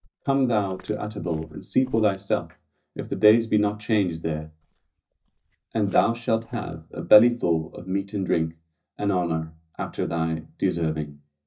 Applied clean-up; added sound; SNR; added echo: neural mask model DeepFilterNet 3.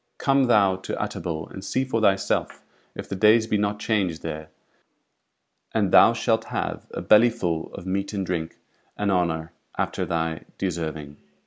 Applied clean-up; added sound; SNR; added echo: none; none; none; none.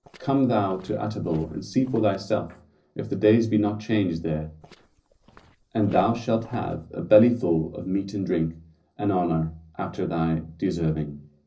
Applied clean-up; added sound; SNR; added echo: neural separator model SepFormer DNS4.